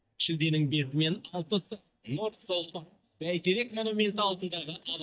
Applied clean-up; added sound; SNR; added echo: neural mask model DeepFilterNet 3.